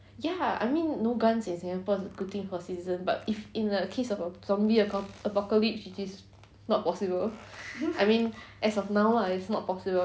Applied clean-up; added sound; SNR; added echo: none; none; none; none.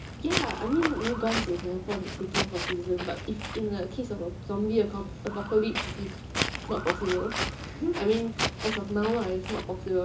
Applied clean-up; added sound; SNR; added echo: none; Walk, footsteps; 4 dB; reverberation time 0.2 s.